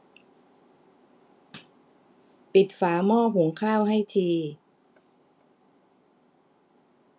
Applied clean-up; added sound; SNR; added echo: none; none; none; none.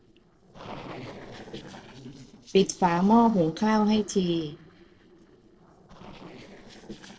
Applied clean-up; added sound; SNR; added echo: neural separator model SepFormer DNS4.